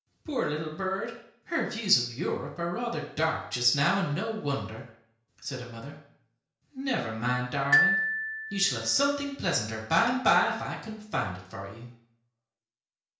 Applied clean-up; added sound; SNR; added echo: none; Glockenspiel; -2 dB; reverberation time 0.5 s.